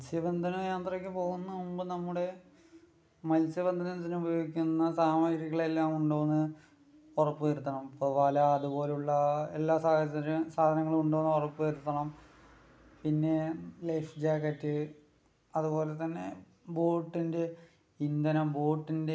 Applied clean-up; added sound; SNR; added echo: none; none; none; none.